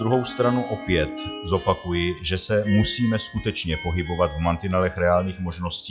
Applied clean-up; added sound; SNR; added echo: classical method log-MMSE.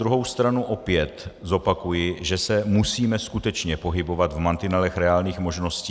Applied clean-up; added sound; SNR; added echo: none; none; none; none.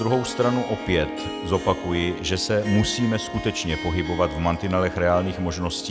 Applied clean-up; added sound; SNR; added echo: none; Harp; 10 dB; none.